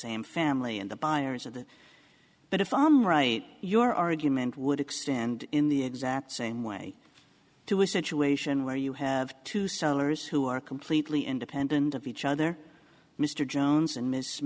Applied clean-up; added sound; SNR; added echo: none; none; none; none.